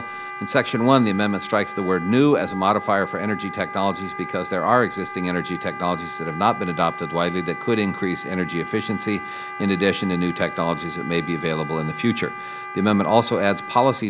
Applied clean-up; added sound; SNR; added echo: none; Wind instrument, woodwind instrument; 11 dB; none.